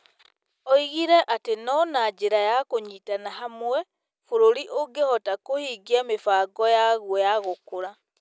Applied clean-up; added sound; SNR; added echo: none; none; none; none.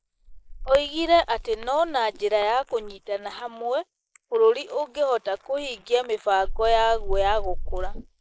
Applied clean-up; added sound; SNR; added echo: neural mask model Resemble Enhance denoiser.